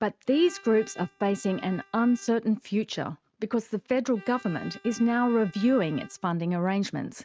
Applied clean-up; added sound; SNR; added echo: neural mask model RNNoise.